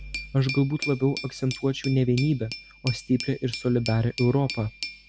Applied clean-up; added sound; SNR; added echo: none; Glass; 12 dB; none.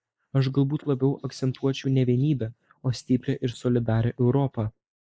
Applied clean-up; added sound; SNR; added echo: neural mask model Resemble Enhance denoiser.